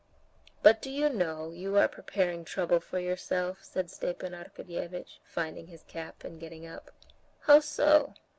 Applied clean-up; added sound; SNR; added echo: none; none; none; none.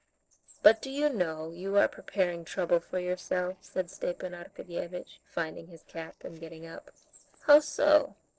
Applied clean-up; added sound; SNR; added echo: neural separator model SepFormer DNS4.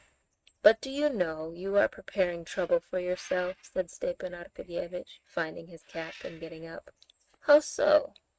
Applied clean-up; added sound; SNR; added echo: neural mask model RNNoise.